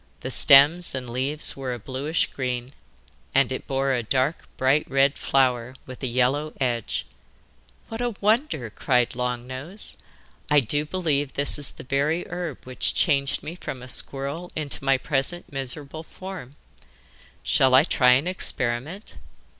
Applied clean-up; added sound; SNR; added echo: none; none; none; none.